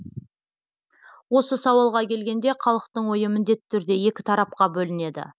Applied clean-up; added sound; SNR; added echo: none; none; none; none.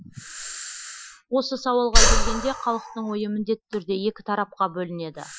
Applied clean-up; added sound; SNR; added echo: classical method Wiener filter.